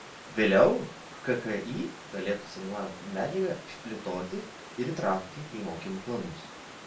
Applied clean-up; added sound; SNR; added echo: none; Stream / Liquid; 14 dB; reverberation time 0.3 s.